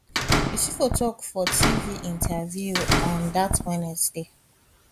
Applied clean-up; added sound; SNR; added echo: none; Slam; -3 dB; none.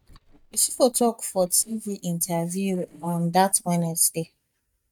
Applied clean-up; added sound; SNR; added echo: neural mask model DeepFilterNet 3.